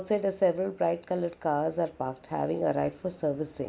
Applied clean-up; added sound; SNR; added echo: none; none; none; none.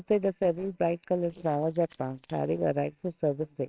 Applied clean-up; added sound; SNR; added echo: neural separator model SepFormer WHAMR!.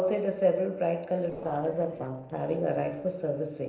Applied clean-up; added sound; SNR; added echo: neural separator model SepFormer DNS4.